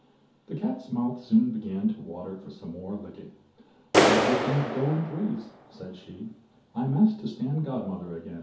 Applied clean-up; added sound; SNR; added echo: none; Clapping; -1 dB; reverberation time 0.5 s.